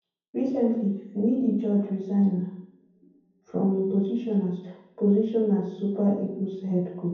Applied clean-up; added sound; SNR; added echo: none; none; none; reverberation time 0.9 s.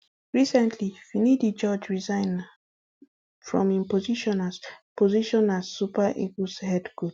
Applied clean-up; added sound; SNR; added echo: none; none; none; none.